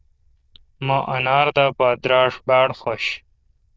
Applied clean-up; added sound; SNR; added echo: neural diffusion model UNIVERSE++.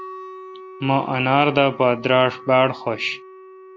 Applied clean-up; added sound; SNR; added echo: none; Wind instrument, woodwind instrument; 18 dB; none.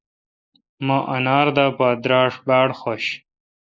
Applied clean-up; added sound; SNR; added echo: neural mask model Resemble Enhance denoiser.